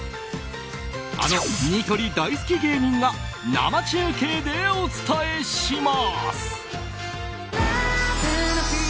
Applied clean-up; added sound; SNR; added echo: none; none; none; none.